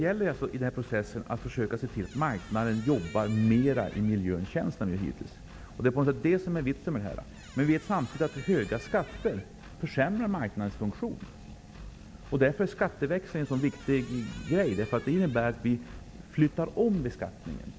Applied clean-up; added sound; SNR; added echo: none; Engine + Squeak; 17 dB; none.